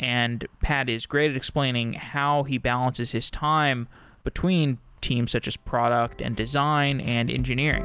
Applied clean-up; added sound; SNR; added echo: none; none; none; none.